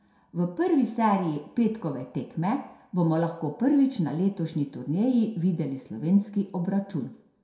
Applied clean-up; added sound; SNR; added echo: none; none; none; reverberation time 0.6 s.